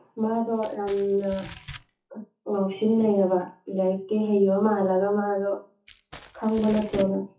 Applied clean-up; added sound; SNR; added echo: classical method WPE with log-MMSE.